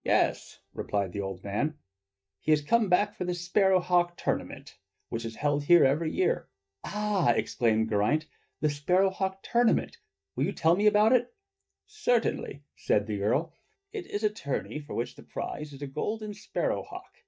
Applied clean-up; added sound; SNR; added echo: neural mask model DeepFilterNet 3.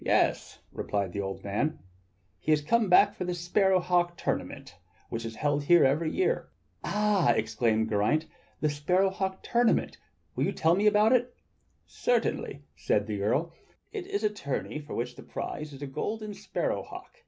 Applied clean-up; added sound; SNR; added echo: none; none; none; none.